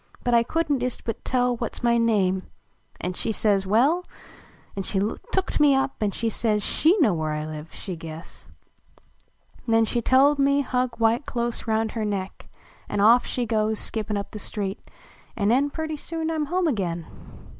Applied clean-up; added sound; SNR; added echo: none; none; none; none.